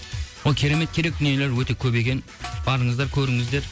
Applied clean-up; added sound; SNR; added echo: none; Snare drum; 20 dB; none.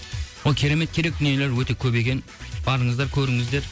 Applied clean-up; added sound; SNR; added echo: none; none; none; none.